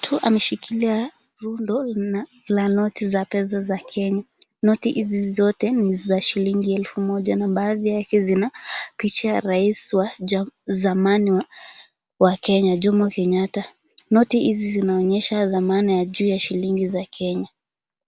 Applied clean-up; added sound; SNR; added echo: none; none; none; none.